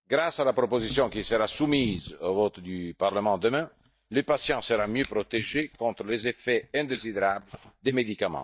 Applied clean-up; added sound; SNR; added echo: neural mask model DeepFilterNet 3.